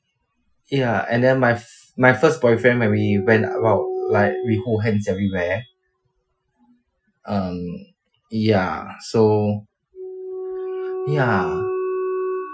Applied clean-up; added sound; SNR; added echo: classical method Wiener filter.